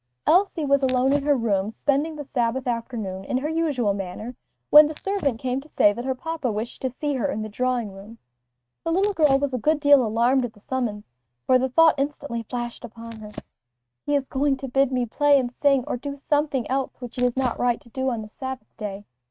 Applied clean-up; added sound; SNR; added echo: neural mask model RNNoise.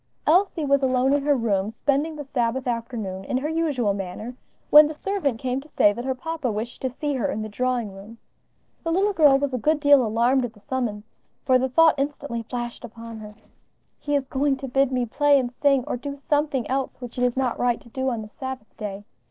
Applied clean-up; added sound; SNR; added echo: neural separator model SepFormer DNS4.